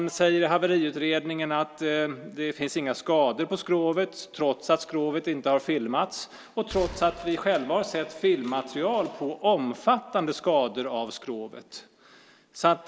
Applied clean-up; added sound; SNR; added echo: none; Gunshot, gunfire; 17 dB; none.